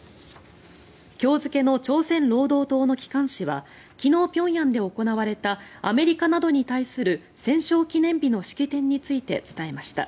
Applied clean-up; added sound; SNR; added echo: none; none; none; none.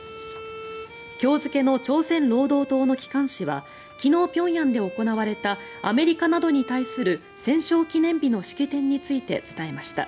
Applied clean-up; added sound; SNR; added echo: none; Bowed string instrument; 17 dB; none.